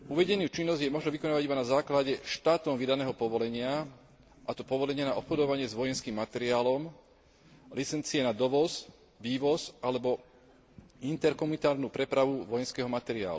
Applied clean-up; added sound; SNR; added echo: none; none; none; none.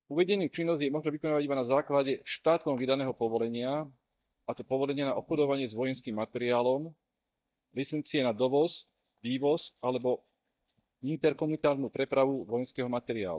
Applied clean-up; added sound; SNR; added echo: neural mask model DeepFilterNet 3.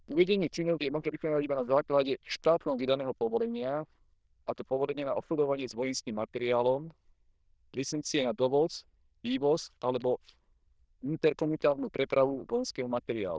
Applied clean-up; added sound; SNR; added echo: neural diffusion model UNIVERSE++.